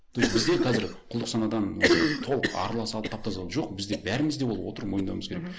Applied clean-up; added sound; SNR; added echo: neural mask model Resemble Enhance denoiser.